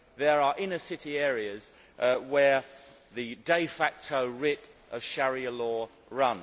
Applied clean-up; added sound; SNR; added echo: none; none; none; none.